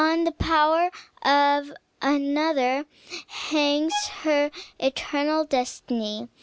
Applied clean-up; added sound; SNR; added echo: none; Bowed string instrument; 13 dB; none.